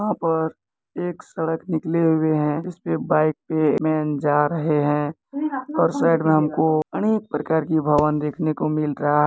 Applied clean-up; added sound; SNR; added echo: none; Percussion; 10 dB; none.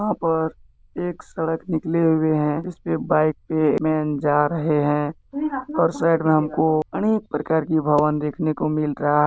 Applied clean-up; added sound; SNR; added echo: neural diffusion model UNIVERSE++.